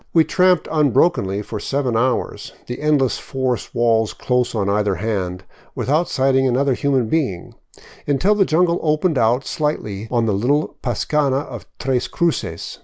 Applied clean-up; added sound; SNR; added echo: none; none; none; none.